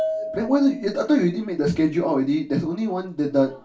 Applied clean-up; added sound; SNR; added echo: none; Bell / Percussion; 13 dB; reverberation time 0.3 s.